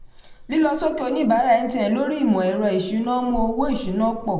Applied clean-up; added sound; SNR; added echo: none; Dog; 15 dB; reverberation time 0.8 s.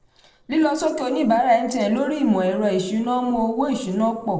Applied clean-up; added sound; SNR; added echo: neural separator model SepFormer DNS4.